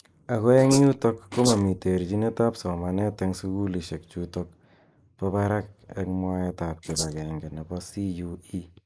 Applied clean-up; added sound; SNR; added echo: neural mask model Resemble Enhance denoiser.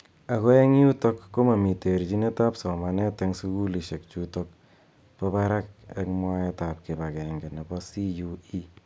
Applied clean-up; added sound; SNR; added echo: none; none; none; none.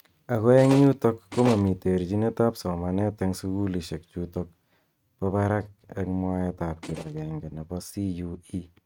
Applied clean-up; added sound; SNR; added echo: neural mask model RNNoise.